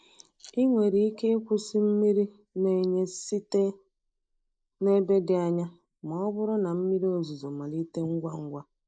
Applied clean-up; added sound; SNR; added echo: neural mask model Resemble Enhance denoiser.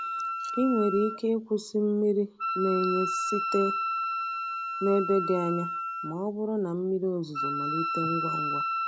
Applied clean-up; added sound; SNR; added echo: none; Wind instrument, woodwind instrument; 3 dB; none.